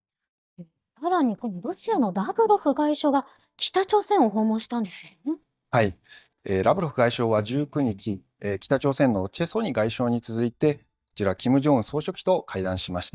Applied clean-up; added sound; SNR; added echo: neural mask model DeepFilterNet 3.